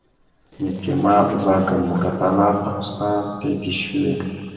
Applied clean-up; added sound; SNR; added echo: neural separator model SepFormer DNS4.